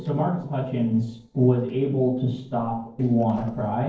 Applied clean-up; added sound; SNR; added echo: neural separator model SepFormer DNS4.